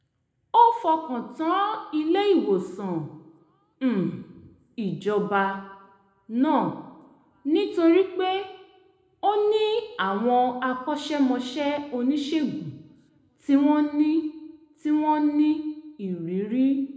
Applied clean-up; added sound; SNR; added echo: none; none; none; reverberation time 0.8 s.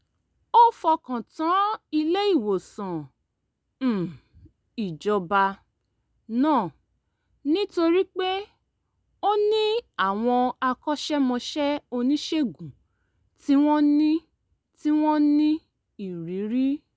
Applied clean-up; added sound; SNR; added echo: none; none; none; none.